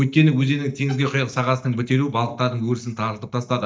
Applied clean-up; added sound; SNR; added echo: neural mask model DeepFilterNet 3.